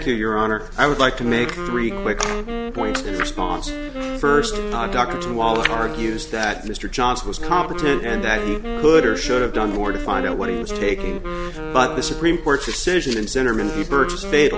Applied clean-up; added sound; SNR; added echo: none; Wind instrument, woodwind instrument; 8 dB; none.